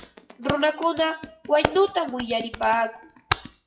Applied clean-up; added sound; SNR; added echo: classical method WPE with log-MMSE.